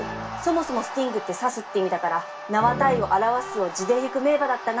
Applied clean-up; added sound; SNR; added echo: none; none; none; reverberation time 0.2 s.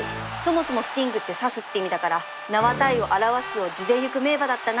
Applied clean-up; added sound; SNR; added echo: none; none; none; none.